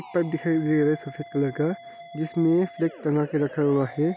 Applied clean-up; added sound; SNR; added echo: none; Musical instrument; 18 dB; none.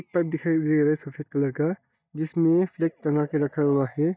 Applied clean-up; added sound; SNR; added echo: neural mask model DeepFilterNet 3.